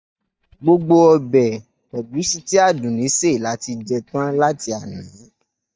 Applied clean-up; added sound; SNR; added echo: neural mask model DeepFilterNet 3.